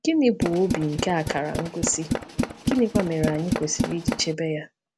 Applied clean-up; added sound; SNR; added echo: none; Tools; 3 dB; none.